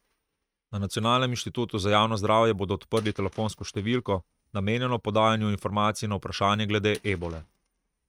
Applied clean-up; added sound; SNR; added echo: neural mask model RNNoise.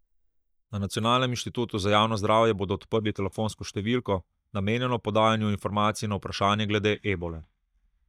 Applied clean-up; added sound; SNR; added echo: neural mask model DeepFilterNet 3.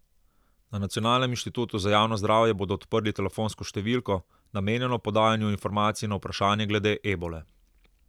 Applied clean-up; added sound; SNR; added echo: none; none; none; none.